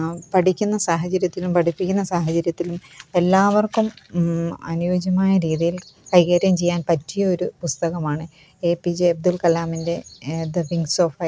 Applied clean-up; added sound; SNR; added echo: none; none; none; none.